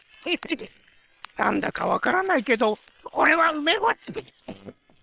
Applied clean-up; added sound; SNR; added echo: neural separator model SepFormer WHAM!.